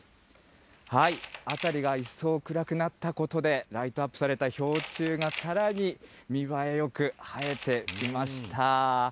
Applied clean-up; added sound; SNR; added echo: none; Tools; 12 dB; none.